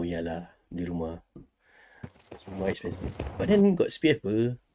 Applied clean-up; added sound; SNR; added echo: neural mask model RNNoise.